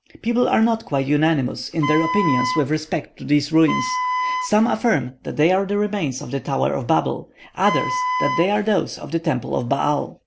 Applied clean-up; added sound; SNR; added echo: none; Wind instrument, woodwind instrument; 5 dB; none.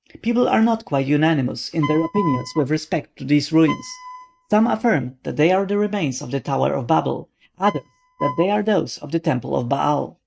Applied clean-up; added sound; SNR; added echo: neural mask model RNNoise.